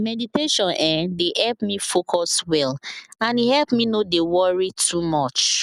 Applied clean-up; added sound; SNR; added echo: none; none; none; none.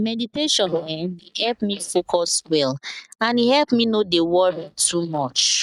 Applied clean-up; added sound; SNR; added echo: neural mask model DeepFilterNet 3.